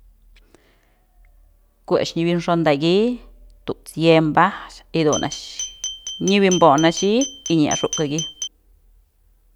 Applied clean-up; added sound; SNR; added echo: none; Glass; 9 dB; none.